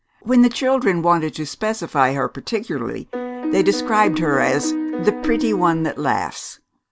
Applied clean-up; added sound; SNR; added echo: none; Piano; 4 dB; none.